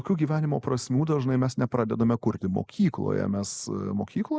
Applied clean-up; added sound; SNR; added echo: neural mask model Resemble Enhance denoiser.